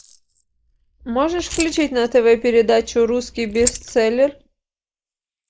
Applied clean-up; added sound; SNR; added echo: neural mask model Resemble Enhance denoiser.